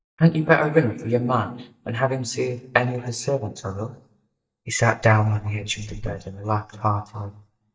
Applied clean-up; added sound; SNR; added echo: neural mask model DeepFilterNet 3.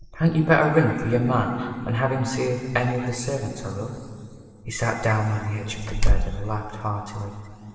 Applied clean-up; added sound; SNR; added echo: none; Slam; -2 dB; reverberation time 2.9 s.